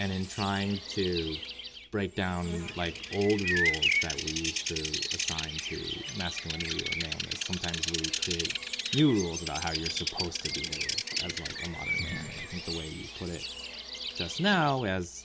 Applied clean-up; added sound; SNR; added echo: none; Bird vocalization, bird call, bird song; 1 dB; none.